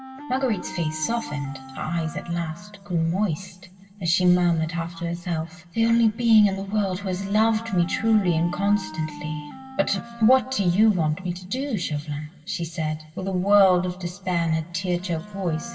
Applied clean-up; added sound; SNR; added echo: none; Wind instrument, woodwind instrument; 18 dB; reverberation time 2.4 s.